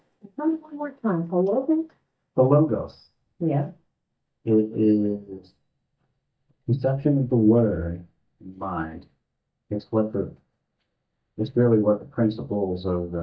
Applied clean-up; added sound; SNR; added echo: neural mask model DeepFilterNet 3.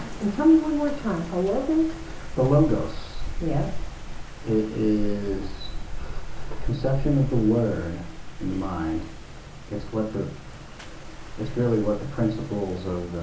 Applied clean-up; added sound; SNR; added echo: none; Wind; 6 dB; reverberation time 0.7 s.